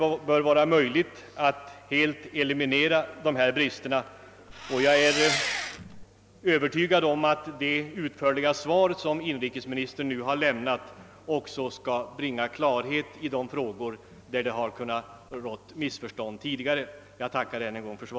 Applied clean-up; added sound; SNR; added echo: none; Engine; 3 dB; none.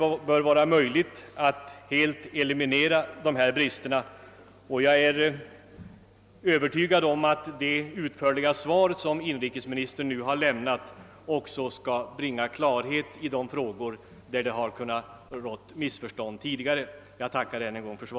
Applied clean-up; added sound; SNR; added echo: none; none; none; none.